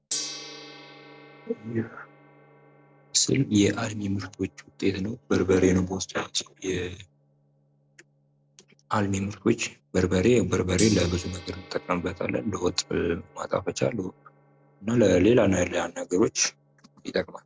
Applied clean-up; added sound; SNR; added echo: none; Gong; 18 dB; none.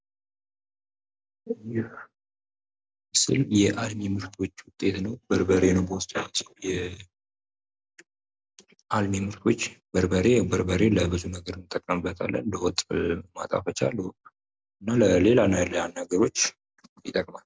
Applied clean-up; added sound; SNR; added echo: none; none; none; none.